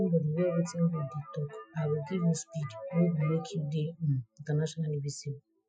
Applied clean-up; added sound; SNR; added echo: classical method Wiener filter.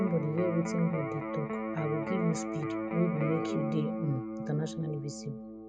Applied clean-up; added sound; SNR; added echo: none; Electric guitar; 2 dB; none.